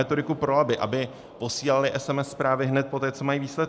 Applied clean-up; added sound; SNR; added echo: none; none; none; none.